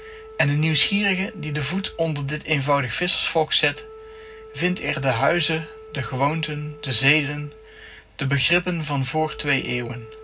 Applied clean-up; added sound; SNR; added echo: none; Wind instrument, woodwind instrument; 20 dB; reverberation time 0.4 s.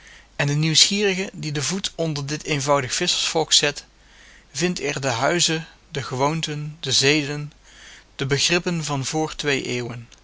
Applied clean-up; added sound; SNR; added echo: none; none; none; none.